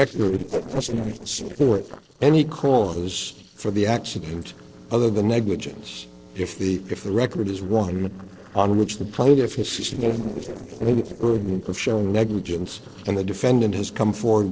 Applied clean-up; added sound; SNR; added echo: neural separator model SepFormer DNS4.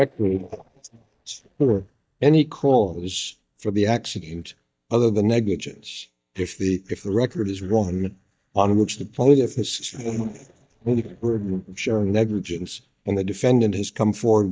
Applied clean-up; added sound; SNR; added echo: neural mask model DeepFilterNet 3.